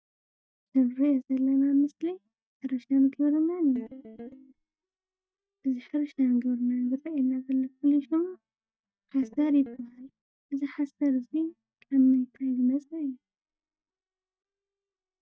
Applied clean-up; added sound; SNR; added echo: neural mask model DeepFilterNet 3.